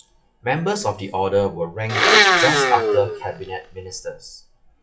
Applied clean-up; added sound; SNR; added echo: classical method WPE with log-MMSE.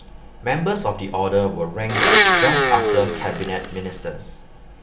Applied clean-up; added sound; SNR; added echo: none; Domestic sounds, home sounds; -4 dB; reverberation time 0.7 s.